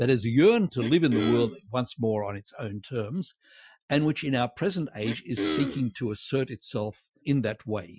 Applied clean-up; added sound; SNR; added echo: classical method Wiener filter.